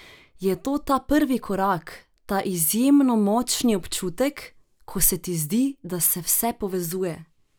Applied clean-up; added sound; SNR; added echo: none; none; none; none.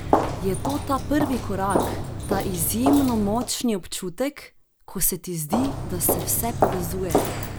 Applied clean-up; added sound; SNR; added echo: none; Walk, footsteps; 1 dB; none.